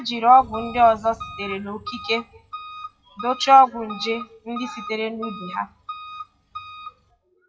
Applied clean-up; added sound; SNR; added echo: classical method WPE with log-MMSE.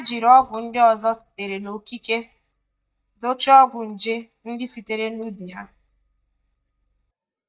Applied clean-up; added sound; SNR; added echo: neural mask model DeepFilterNet 3.